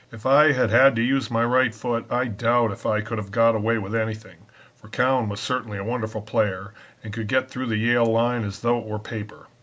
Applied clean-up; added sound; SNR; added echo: none; none; none; none.